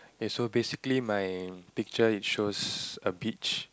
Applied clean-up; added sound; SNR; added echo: none; none; none; none.